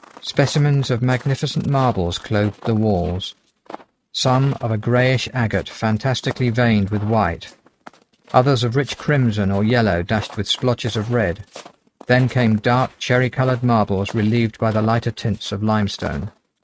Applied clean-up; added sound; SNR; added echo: neural mask model RNNoise.